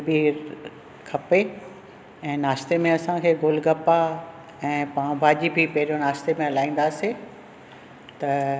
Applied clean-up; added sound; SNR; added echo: none; none; none; none.